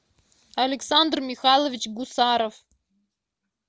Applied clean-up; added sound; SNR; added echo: none; none; none; none.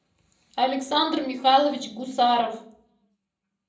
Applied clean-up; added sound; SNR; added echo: none; none; none; reverberation time 0.6 s.